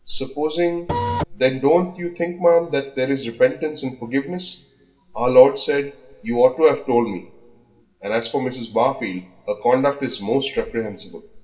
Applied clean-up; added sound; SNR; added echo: none; Printer; 1 dB; reverberation time 0.7 s.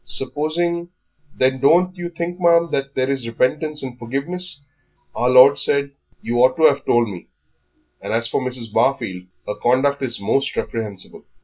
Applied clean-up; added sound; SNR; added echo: none; none; none; none.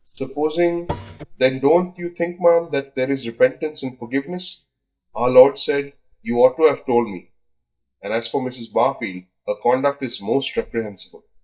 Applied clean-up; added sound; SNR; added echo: neural mask model DeepFilterNet 3.